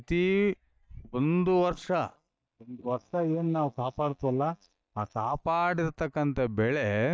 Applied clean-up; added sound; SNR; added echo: neural mask model DeepFilterNet 3.